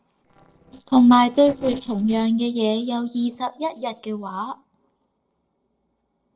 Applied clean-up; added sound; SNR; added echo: neural separator model SepFormer DNS4.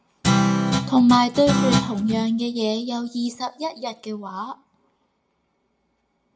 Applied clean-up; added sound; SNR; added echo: none; Guitar; -2 dB; reverberation time 0.3 s.